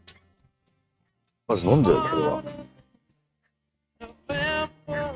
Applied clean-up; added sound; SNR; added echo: neural mask model RNNoise.